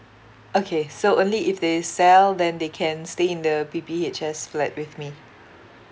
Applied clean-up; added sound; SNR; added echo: none; none; none; none.